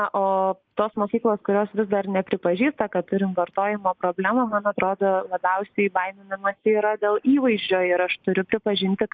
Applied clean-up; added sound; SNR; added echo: neural mask model Resemble Enhance denoiser.